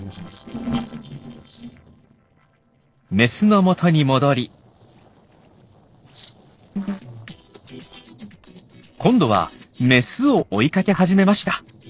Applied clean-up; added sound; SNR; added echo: neural separator model SepFormer DNS4.